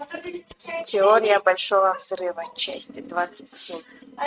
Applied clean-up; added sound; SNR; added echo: neural mask model RNNoise.